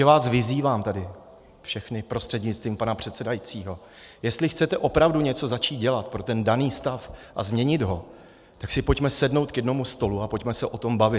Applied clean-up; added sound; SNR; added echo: none; none; none; none.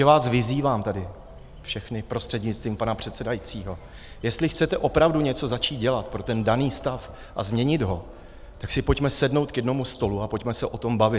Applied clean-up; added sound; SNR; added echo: none; Bird vocalization, bird call, bird song + Insect; 19 dB; none.